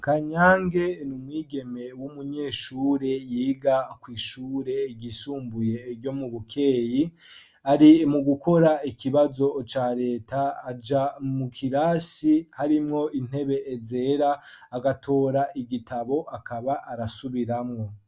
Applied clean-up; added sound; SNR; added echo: none; none; none; none.